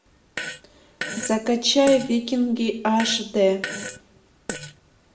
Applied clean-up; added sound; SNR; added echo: none; Fart; 12 dB; reverberation time 0.5 s.